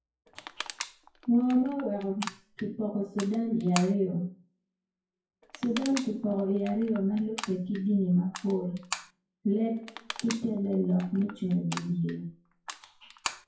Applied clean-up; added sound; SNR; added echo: classical method WPE with log-MMSE.